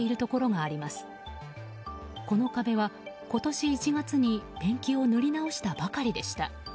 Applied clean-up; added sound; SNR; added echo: none; none; none; none.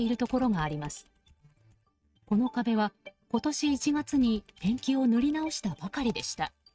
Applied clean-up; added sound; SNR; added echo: neural mask model RNNoise.